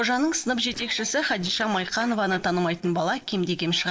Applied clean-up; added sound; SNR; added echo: neural separator model SepFormer DNS4.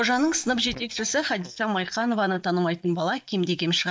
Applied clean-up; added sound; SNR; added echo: neural mask model DeepFilterNet 3.